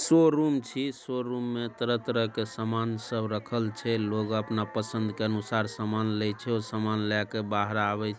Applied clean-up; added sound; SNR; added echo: none; none; none; none.